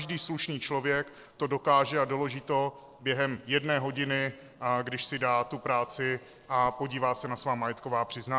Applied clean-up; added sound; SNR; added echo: neural separator model SepFormer DNS4.